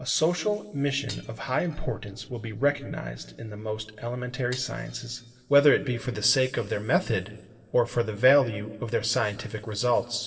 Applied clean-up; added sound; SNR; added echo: neural separator model SepFormer DNS4.